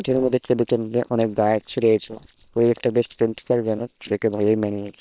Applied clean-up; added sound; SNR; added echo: neural separator model SepFormer WHAM!.